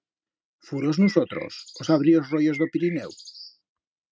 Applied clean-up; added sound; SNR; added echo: neural mask model RNNoise.